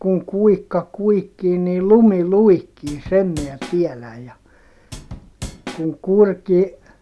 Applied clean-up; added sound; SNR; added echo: none; Drum / Drum kit; 14 dB; none.